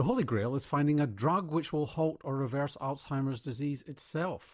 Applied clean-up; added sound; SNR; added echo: none; none; none; none.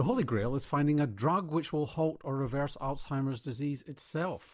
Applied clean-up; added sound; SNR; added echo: none; Respiratory sounds; 17 dB; none.